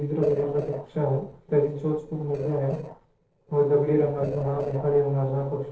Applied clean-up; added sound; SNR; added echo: neural separator model SepFormer DNS4.